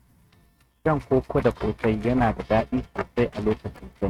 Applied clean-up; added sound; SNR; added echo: neural mask model RNNoise.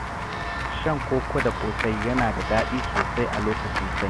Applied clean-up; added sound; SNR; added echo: none; Walk, footsteps / Run / Bell; 0 dB; none.